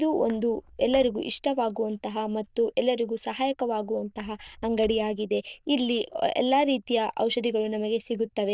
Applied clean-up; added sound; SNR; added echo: neural diffusion model UNIVERSE++.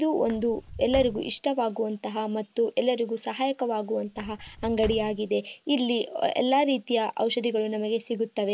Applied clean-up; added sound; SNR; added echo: none; Walk, footsteps; 14 dB; none.